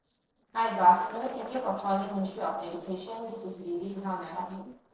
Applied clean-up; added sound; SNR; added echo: neural separator model SepFormer DNS4.